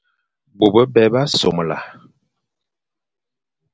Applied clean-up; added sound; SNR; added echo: none; none; none; none.